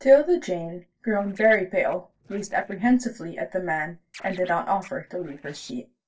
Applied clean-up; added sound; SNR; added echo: neural separator model SepFormer DNS4.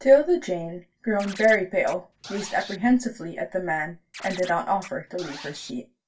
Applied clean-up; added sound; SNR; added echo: none; Scratching (performance technique); 20 dB; reverberation time 0.2 s.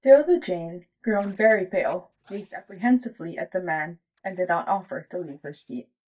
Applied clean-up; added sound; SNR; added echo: neural mask model DeepFilterNet 3.